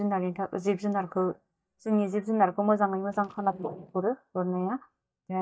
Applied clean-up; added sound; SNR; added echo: neural mask model DeepFilterNet 3.